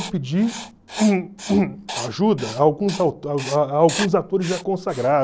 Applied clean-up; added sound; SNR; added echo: none; Writing; 14 dB; none.